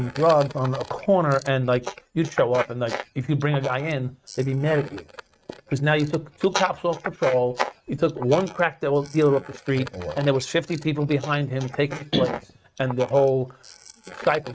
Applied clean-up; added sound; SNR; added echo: neural mask model RNNoise.